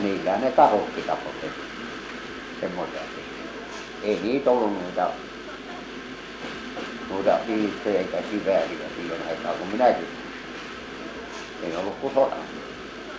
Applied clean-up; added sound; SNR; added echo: none; Train; 9 dB; none.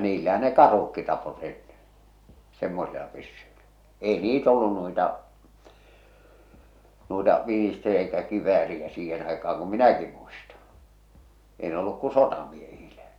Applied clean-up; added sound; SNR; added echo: none; none; none; none.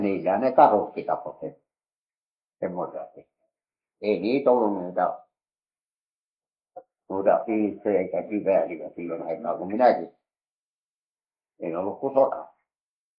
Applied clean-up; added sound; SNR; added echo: neural mask model Resemble Enhance denoiser.